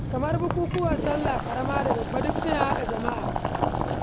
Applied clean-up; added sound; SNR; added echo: none; Boiling; -2 dB; none.